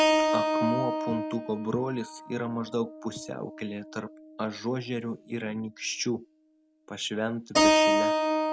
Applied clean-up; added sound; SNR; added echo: none; Keyboard (musical); -4 dB; none.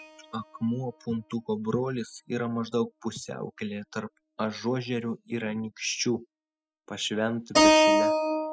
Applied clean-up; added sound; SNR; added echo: classical method spectral subtraction.